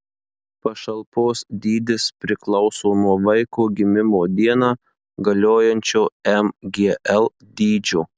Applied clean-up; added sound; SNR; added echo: none; none; none; none.